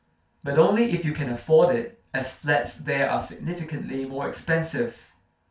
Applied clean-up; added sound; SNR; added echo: none; none; none; reverberation time 0.3 s.